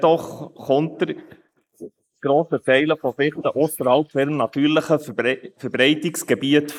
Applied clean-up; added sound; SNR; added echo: neural mask model Resemble Enhance denoiser.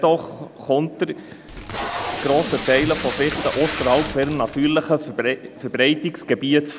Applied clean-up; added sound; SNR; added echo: none; Packing tape, duct tape; 5 dB; none.